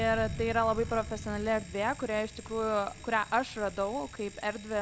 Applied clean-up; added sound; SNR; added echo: none; Thunder + Alarm; 11 dB; none.